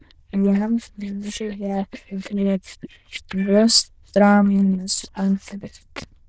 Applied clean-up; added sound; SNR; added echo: neural diffusion model UNIVERSE++.